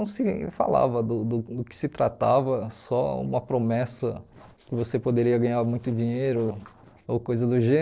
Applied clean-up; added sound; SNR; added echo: neural separator model SepFormer DNS4.